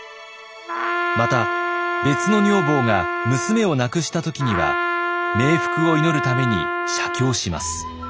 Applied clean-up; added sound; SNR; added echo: none; Trumpet; 2 dB; none.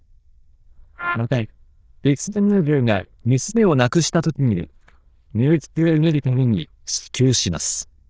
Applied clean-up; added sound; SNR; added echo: neural diffusion model UNIVERSE++.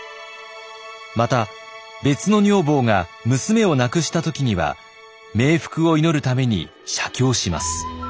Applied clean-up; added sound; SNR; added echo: none; none; none; none.